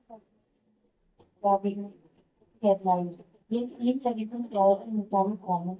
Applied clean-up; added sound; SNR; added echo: neural mask model DeepFilterNet 3.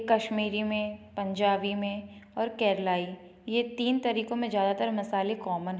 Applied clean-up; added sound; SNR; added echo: none; none; none; none.